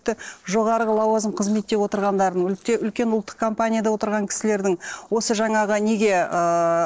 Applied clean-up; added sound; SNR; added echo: neural separator model SepFormer DNS4.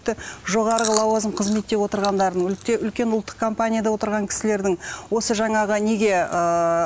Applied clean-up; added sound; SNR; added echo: none; Chewing, mastication; 13 dB; none.